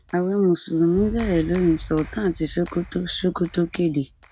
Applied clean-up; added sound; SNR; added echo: none; Clapping; 16 dB; none.